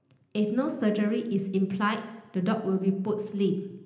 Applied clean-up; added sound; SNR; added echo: none; none; none; reverberation time 0.9 s.